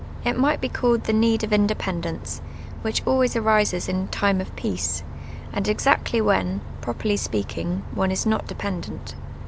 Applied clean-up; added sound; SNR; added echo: none; Bus; 10 dB; none.